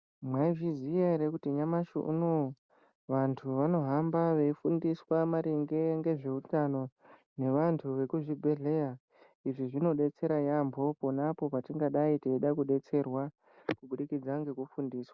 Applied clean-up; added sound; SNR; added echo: none; none; none; none.